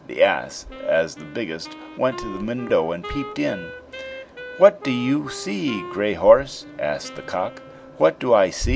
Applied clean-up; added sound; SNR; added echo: none; Wind instrument, woodwind instrument; 16 dB; none.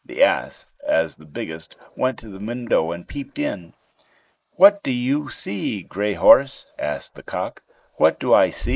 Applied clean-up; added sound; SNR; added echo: neural mask model Resemble Enhance denoiser.